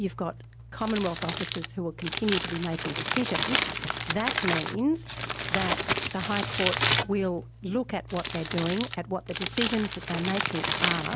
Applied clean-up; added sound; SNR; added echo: none; Crumpling, crinkling; -2 dB; none.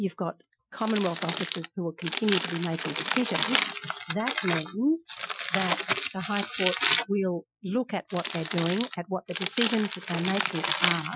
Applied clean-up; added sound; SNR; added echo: classical method Wiener filter.